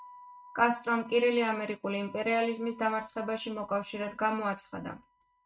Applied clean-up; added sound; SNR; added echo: neural mask model RNNoise.